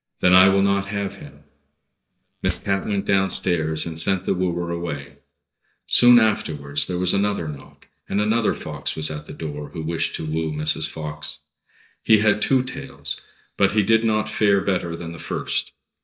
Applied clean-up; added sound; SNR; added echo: neural mask model DeepFilterNet 3.